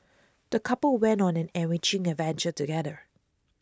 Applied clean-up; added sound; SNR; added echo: none; none; none; none.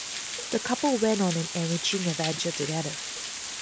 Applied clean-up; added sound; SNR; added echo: none; Water; 5 dB; none.